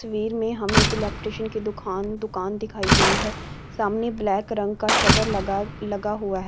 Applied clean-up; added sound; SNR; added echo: none; Slam + Gunshot, gunfire; -1 dB; none.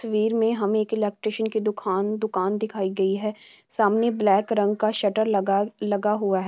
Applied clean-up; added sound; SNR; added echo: none; none; none; none.